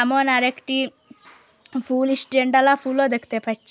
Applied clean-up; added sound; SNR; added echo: none; none; none; none.